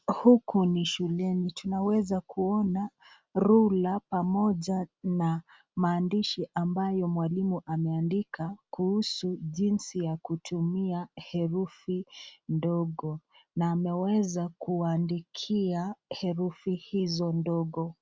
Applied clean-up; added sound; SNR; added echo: none; none; none; none.